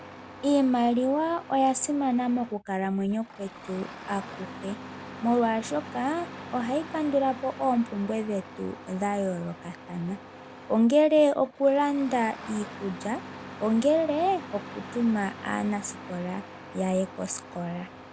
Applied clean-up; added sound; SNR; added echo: none; Engine starting; 15 dB; none.